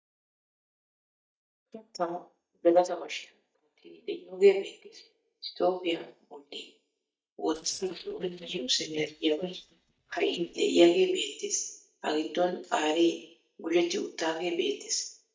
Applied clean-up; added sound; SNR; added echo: neural mask model DeepFilterNet 3.